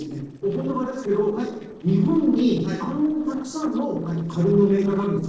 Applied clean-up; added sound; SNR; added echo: neural separator model SepFormer DNS4.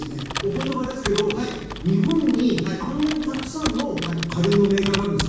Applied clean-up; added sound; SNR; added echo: none; Computer keyboard; 9 dB; reverberation time 1.2 s.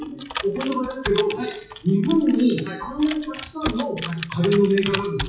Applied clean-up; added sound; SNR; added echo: classical method WPE with log-MMSE.